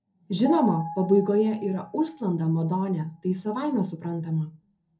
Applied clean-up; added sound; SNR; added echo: none; Piano; 14 dB; reverberation time 0.2 s.